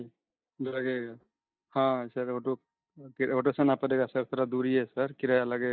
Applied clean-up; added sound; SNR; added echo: neural mask model DeepFilterNet 3.